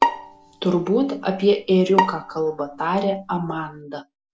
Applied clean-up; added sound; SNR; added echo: none; Bowed string instrument; 5 dB; none.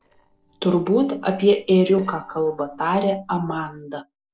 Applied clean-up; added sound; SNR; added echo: neural separator model SepFormer DNS4.